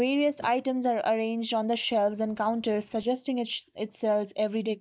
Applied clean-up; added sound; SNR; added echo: neural mask model DeepFilterNet 3.